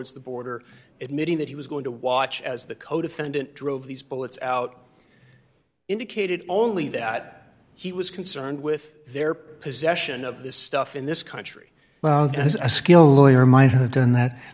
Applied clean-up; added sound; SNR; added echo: none; none; none; none.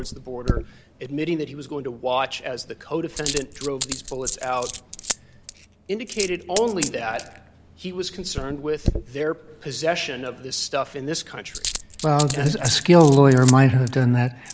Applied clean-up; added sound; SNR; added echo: none; Coin (dropping); 10 dB; none.